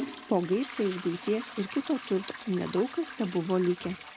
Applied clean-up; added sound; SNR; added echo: none; Trickle, dribble / Toilet flush / Hiss; 13 dB; none.